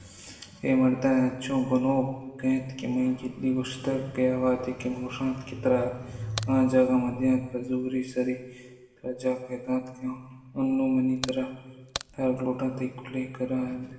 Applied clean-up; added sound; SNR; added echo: none; Crack; 11 dB; reverberation time 1.2 s.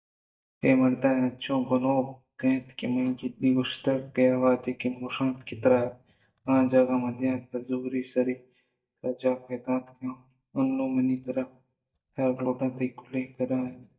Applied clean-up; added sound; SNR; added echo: neural mask model DeepFilterNet 3.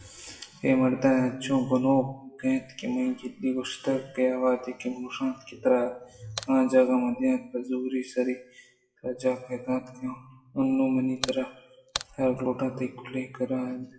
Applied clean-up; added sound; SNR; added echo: classical method WPE with log-MMSE.